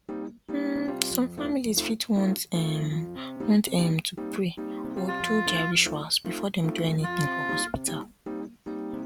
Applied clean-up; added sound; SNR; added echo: none; Piano + Wind instrument, woodwind instrument; 6 dB; none.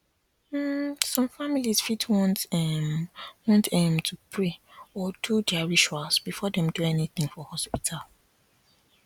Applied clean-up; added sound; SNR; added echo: none; none; none; none.